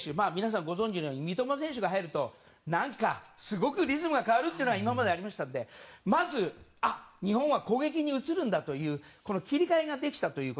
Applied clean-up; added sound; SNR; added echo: none; Tambourine; 15 dB; none.